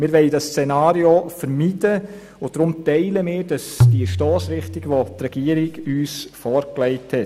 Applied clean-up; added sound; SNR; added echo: none; Tabla; 1 dB; none.